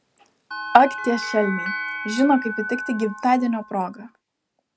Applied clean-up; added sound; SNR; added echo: none; Bell; 9 dB; none.